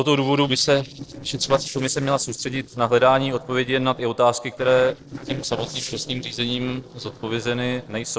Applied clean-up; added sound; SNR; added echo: neural separator model SepFormer DNS4.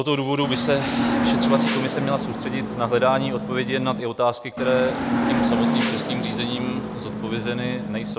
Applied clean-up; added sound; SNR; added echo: none; Hiss / Bus / Engine; -1 dB; none.